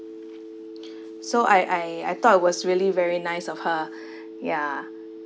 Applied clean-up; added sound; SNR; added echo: none; Telephone; 14 dB; none.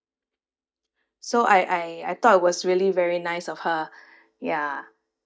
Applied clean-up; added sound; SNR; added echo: neural mask model DeepFilterNet 3.